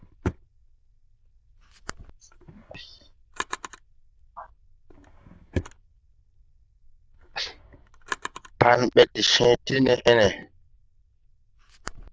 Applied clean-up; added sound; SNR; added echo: neural diffusion model UNIVERSE++.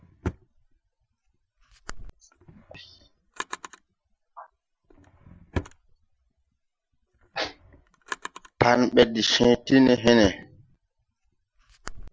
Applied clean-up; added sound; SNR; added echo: none; Drawer open or close; 14 dB; none.